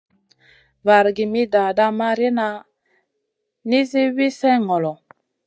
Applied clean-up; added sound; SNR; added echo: neural mask model DeepFilterNet 3.